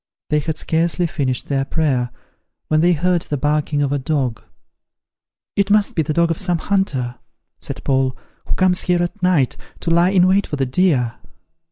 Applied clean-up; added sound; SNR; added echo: none; none; none; none.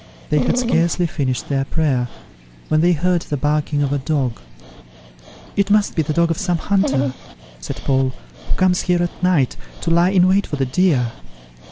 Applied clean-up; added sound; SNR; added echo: none; Dog; 13 dB; none.